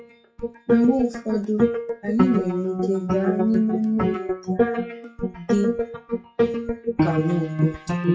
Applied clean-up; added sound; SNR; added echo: classical method WPE with log-MMSE.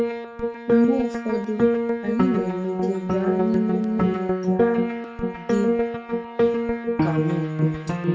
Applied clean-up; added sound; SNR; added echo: none; Piano; -5 dB; reverberation time 0.2 s.